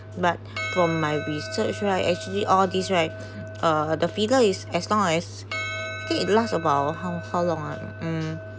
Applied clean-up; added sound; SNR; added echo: none; Percussion; 12 dB; none.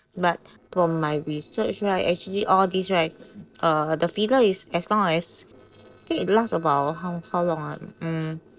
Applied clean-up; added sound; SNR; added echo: neural separator model SepFormer DNS4.